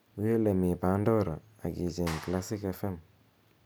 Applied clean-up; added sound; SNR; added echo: none; Clapping; 15 dB; none.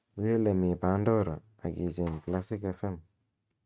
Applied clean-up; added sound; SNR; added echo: neural mask model RNNoise.